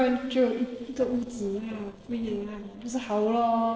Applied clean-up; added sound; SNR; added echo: neural separator model SepFormer DNS4.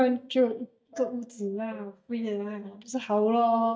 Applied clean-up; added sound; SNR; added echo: neural mask model DeepFilterNet 3.